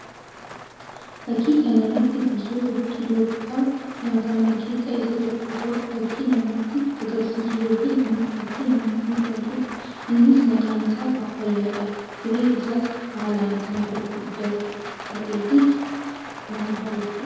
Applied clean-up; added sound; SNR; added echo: none; Rain; 14 dB; reverberation time 1.2 s.